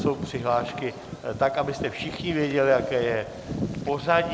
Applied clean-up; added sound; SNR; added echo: none; Bird vocalization, bird call, bird song; 9 dB; none.